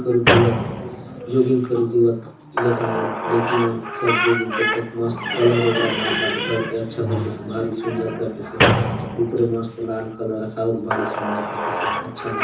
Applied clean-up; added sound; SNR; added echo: none; Squeak / Slam; 2 dB; reverberation time 0.6 s.